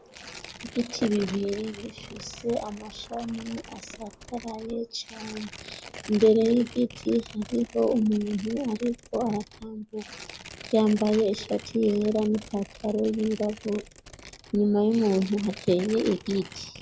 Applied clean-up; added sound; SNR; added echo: none; Tearing; 17 dB; none.